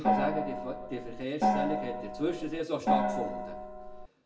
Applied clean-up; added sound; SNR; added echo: none; Gong; -4 dB; reverberation time 0.7 s.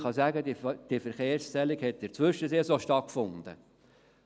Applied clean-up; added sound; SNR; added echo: none; none; none; none.